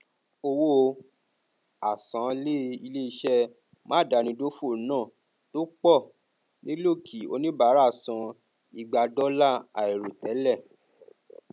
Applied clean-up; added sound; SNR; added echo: none; none; none; none.